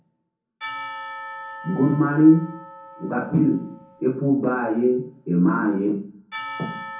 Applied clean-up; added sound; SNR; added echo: none; Percussion; 16 dB; reverberation time 0.6 s.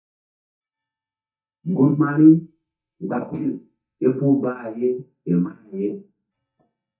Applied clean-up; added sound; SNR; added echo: neural mask model DeepFilterNet 3.